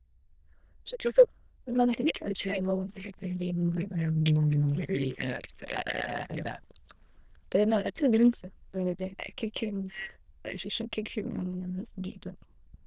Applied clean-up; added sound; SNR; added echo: neural diffusion model UNIVERSE++.